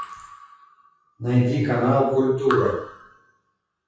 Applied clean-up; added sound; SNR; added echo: classical method WPE with log-MMSE.